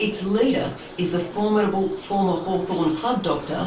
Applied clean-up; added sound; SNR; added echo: none; Bird; 17 dB; reverberation time 0.3 s.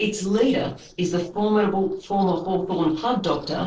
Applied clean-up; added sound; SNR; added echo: neural separator model SepFormer DNS4.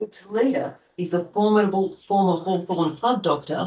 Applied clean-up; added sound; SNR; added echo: neural mask model DeepFilterNet 3.